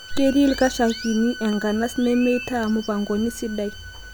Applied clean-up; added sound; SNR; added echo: none; Chirp, tweet + Bowed string instrument; 15 dB; none.